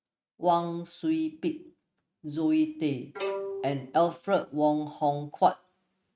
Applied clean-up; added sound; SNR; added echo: neural mask model RNNoise.